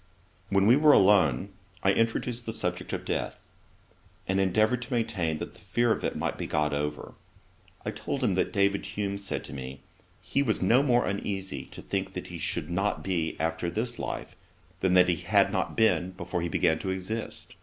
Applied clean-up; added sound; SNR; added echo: none; none; none; none.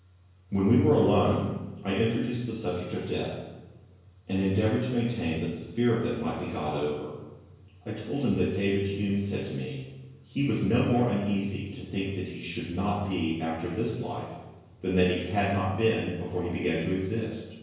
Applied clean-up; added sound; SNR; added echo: none; none; none; reverberation time 1.0 s.